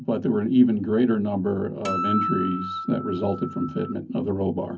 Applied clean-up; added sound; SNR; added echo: none; Acoustic guitar; 6 dB; reverberation time 0.3 s.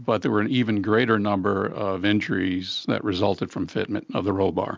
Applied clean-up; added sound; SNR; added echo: none; none; none; none.